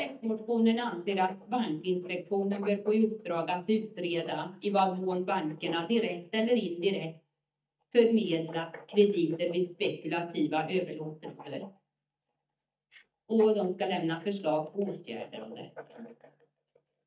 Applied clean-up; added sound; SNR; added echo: neural mask model DeepFilterNet 3.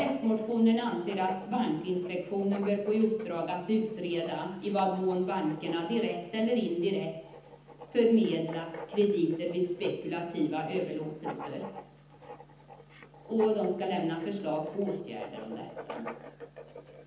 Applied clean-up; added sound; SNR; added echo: none; Writing; 16 dB; reverberation time 1.3 s.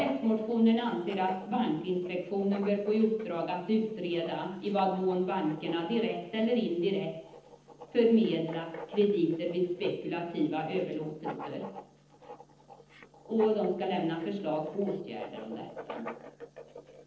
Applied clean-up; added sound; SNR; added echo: neural separator model SepFormer DNS4.